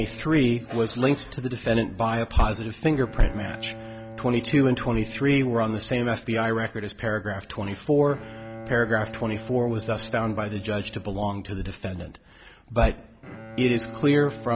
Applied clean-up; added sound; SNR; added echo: none; Bowed string instrument; 17 dB; none.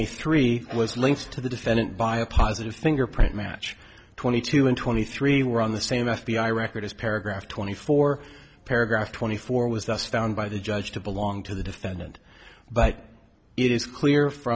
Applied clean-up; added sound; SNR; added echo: none; none; none; none.